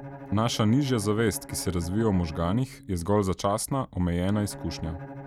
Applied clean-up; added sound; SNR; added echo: none; Bowed string instrument; 15 dB; none.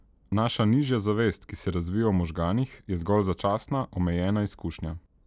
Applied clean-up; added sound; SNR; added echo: none; none; none; none.